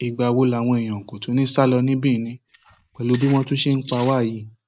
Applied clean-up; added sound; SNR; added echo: neural mask model RNNoise.